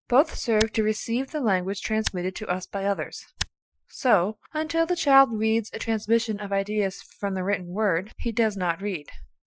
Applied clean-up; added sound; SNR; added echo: classical method Wiener filter.